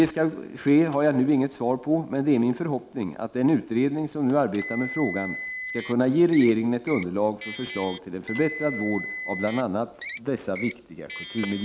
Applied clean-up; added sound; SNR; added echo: none; Car; 10 dB; none.